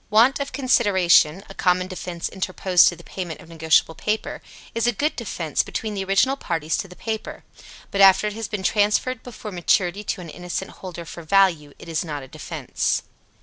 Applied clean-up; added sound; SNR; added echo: none; none; none; none.